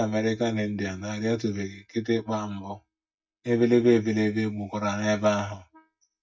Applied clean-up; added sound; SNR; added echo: neural mask model DeepFilterNet 3.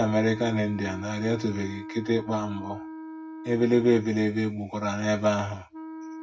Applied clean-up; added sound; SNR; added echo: none; Wind instrument, woodwind instrument; 13 dB; reverberation time 0.4 s.